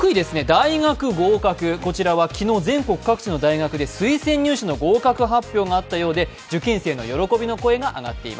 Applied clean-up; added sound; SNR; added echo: none; none; none; none.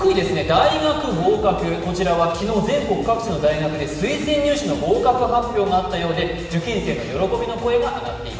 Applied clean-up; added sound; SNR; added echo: none; none; none; reverberation time 1.7 s.